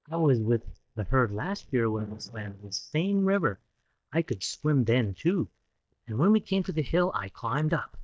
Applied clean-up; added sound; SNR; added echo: neural mask model DeepFilterNet 3.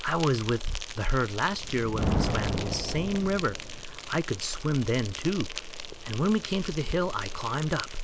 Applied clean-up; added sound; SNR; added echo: none; Thunder + Insect; 5 dB; none.